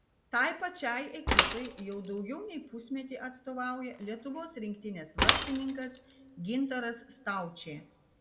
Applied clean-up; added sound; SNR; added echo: none; Mechanisms / Bicycle; -2 dB; reverberation time 0.5 s.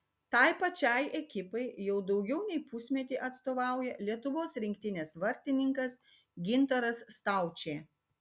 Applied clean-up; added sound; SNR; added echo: none; none; none; none.